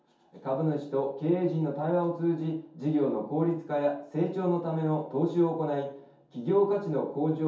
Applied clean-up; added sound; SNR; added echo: none; none; none; reverberation time 0.6 s.